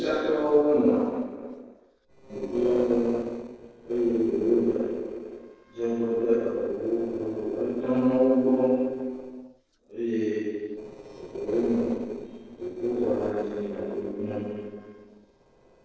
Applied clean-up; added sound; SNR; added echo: neural separator model SepFormer DNS4.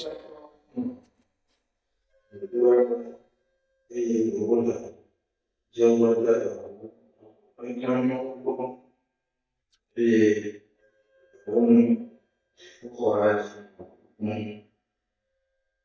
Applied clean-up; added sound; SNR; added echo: neural mask model DeepFilterNet 3.